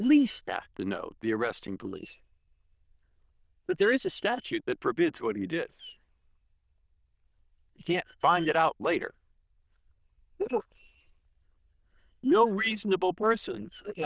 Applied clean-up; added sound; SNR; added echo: neural diffusion model UNIVERSE++.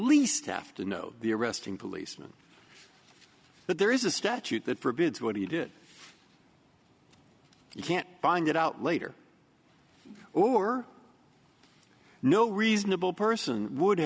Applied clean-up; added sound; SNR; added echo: none; none; none; none.